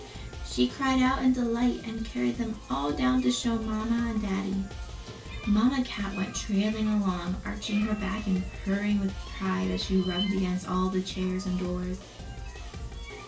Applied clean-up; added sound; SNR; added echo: none; Drum kit; 11 dB; reverberation time 0.2 s.